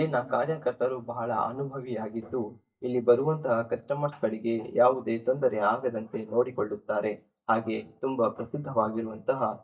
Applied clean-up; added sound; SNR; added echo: neural mask model DeepFilterNet 3.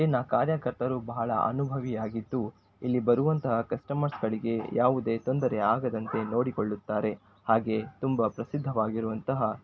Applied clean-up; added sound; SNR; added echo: none; none; none; none.